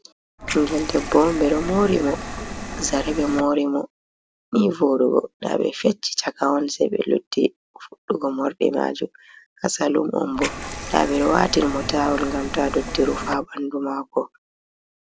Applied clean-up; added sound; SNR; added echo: none; Liquid; 8 dB; none.